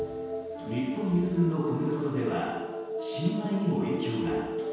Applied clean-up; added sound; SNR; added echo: none; Wind instrument, woodwind instrument; 15 dB; reverberation time 1.2 s.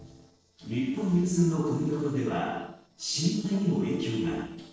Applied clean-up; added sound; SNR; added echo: neural separator model SepFormer DNS4.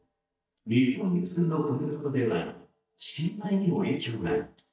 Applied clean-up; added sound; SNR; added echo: neural mask model DeepFilterNet 3.